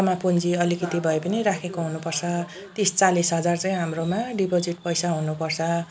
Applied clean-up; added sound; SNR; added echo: none; none; none; none.